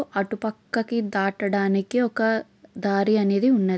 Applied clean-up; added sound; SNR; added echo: none; none; none; none.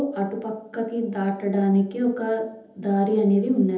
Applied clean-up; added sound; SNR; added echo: none; none; none; reverberation time 0.8 s.